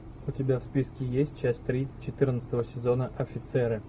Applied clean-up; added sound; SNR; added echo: none; none; none; none.